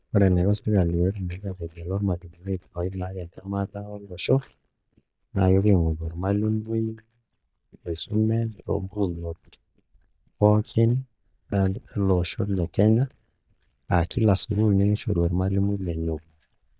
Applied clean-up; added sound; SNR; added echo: neural mask model DeepFilterNet 3.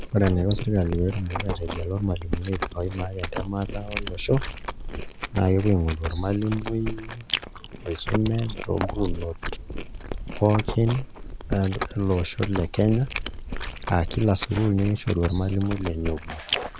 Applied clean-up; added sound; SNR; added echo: none; Chewing, mastication; 6 dB; none.